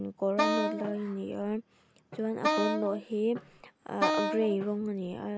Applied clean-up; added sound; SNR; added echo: none; Wind instrument, woodwind instrument; 0 dB; none.